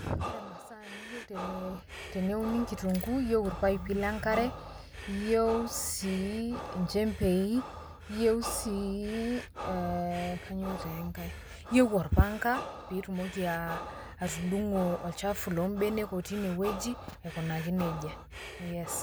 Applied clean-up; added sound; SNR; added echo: none; Breathing; 12 dB; none.